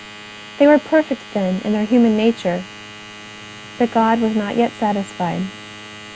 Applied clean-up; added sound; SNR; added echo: none; Domestic sounds, home sounds; 17 dB; none.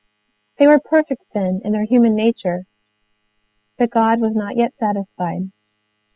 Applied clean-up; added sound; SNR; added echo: classical method spectral subtraction.